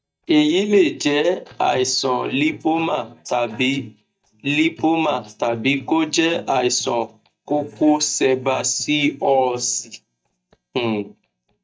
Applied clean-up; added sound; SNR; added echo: neural mask model DeepFilterNet 3.